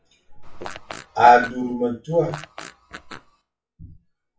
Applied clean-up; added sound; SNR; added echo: classical method WPE with log-MMSE.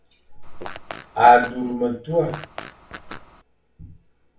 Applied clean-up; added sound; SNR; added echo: none; Fart; 16 dB; reverberation time 0.4 s.